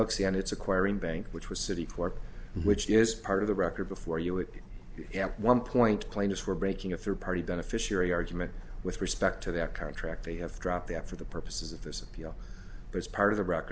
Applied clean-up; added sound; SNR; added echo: none; none; none; none.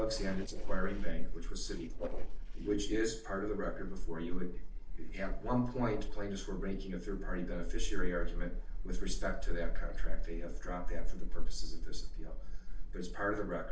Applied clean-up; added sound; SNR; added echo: neural separator model SepFormer DNS4.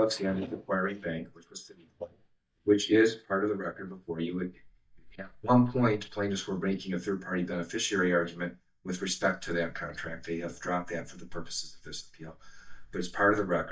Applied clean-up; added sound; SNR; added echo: neural mask model DeepFilterNet 3.